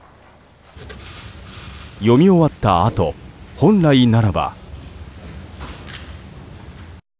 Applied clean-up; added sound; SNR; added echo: none; none; none; none.